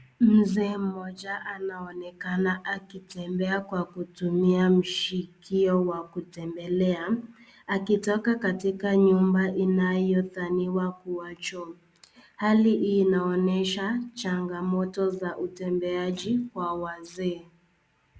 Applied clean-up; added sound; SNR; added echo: none; none; none; none.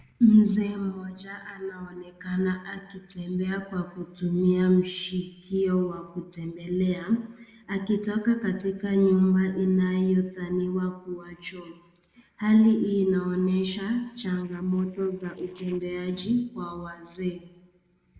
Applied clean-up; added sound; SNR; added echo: neural separator model SepFormer DNS4.